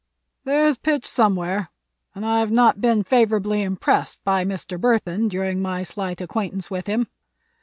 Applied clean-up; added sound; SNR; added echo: none; none; none; none.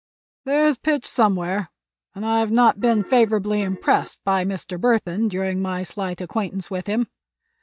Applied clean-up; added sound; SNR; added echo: neural mask model DeepFilterNet 3.